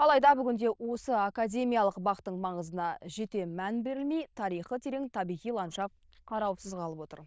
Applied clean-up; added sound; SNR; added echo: neural diffusion model UNIVERSE++.